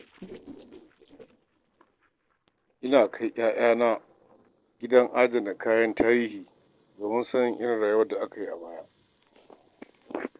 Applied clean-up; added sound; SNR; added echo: neural separator model SepFormer DNS4.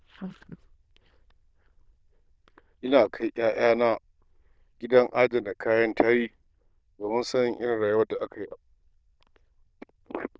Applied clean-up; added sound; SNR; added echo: neural diffusion model UNIVERSE++.